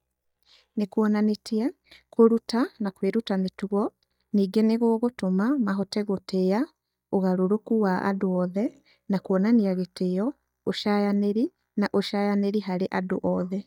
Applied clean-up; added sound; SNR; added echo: neural mask model DeepFilterNet 3.